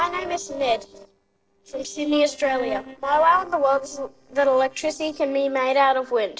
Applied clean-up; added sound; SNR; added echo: neural separator model SepFormer DNS4.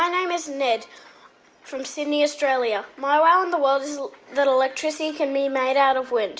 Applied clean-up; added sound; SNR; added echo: none; none; none; none.